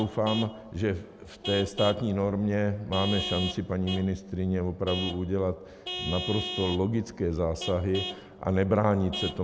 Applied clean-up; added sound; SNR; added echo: none; Vehicle horn, car horn, honking / Truck; 10 dB; none.